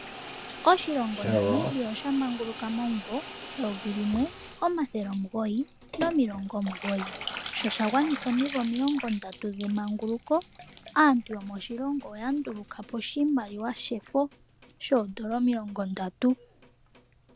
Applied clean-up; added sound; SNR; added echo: none; Bathtub (filling or washing) / Water tap, faucet; 9 dB; none.